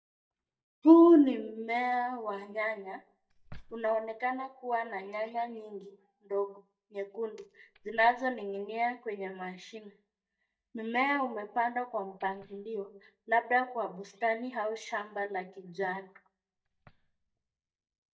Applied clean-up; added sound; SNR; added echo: neural mask model DeepFilterNet 3.